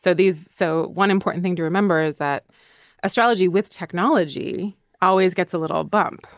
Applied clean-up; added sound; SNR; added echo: neural mask model Resemble Enhance denoiser.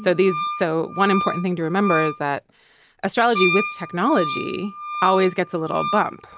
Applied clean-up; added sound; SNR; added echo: none; Wind instrument, woodwind instrument; 7 dB; none.